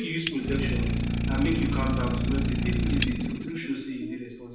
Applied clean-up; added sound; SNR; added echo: none; Idling; -4 dB; reverberation time 0.9 s.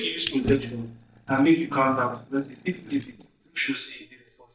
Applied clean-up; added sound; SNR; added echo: neural mask model DeepFilterNet 3.